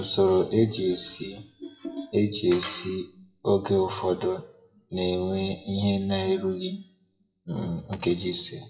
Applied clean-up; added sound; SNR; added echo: classical method WPE with log-MMSE.